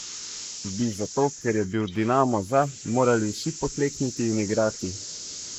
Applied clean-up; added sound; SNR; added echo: neural mask model Resemble Enhance denoiser.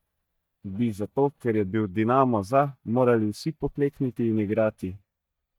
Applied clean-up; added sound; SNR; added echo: neural mask model DeepFilterNet 3.